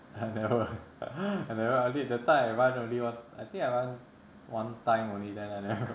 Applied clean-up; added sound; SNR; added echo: none; none; none; none.